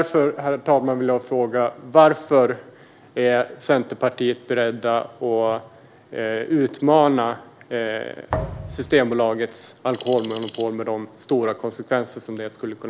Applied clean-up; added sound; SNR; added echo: none; Alarm + Thump, thud; 10 dB; none.